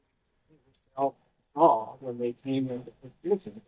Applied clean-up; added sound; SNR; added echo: neural mask model DeepFilterNet 3.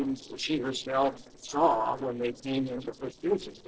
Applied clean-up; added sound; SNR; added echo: neural separator model SepFormer DNS4.